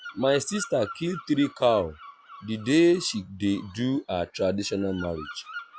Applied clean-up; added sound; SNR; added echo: none; Bird vocalization, bird call, bird song; 18 dB; none.